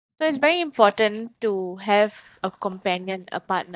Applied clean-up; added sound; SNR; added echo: neural mask model DeepFilterNet 3.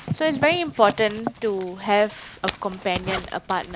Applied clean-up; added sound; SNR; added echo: none; Zipper (clothing); 14 dB; none.